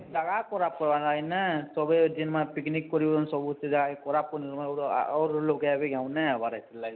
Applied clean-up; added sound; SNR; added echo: none; none; none; none.